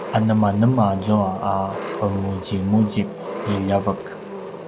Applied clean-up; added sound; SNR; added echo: none; Engine; 11 dB; none.